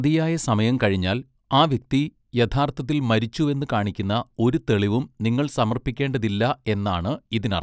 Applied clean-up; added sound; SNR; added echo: none; none; none; none.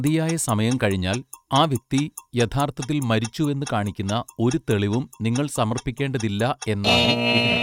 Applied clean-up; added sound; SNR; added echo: neural mask model RNNoise.